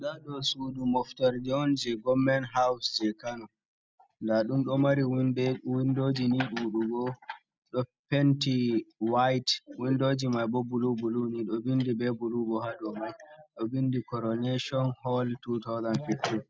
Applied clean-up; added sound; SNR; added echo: none; none; none; none.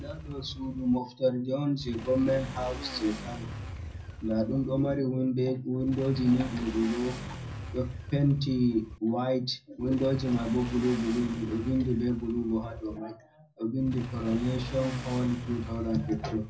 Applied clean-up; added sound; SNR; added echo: none; Motorcycle / Accelerating, revving, vroom; 12 dB; reverberation time 0.4 s.